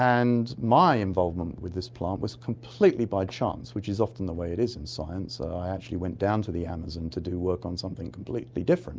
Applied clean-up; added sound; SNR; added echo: none; none; none; none.